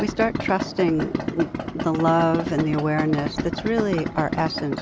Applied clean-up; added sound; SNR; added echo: none; Idling; 5 dB; none.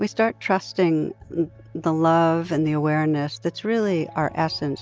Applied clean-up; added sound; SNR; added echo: none; none; none; none.